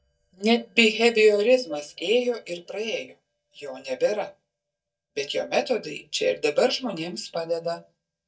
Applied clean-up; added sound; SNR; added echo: neural mask model DeepFilterNet 3.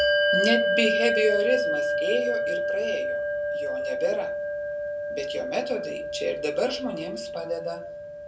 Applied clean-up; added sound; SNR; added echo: none; Bell; -3 dB; reverberation time 0.2 s.